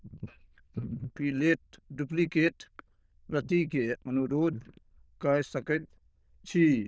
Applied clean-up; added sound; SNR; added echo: neural diffusion model UNIVERSE++.